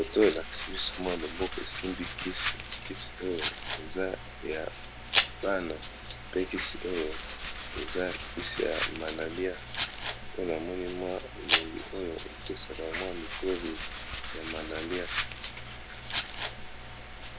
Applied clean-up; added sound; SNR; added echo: none; Domestic sounds, home sounds; 3 dB; none.